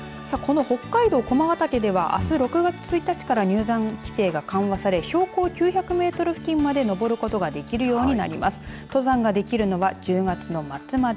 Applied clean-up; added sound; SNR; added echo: none; none; none; none.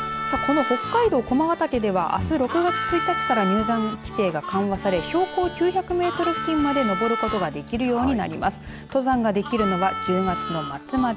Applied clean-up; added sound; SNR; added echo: none; Harmonica; 7 dB; none.